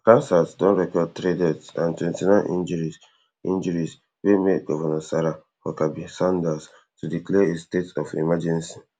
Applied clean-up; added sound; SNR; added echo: none; none; none; none.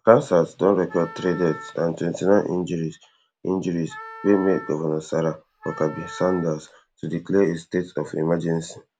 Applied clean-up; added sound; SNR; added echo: none; Wind instrument, woodwind instrument; 17 dB; none.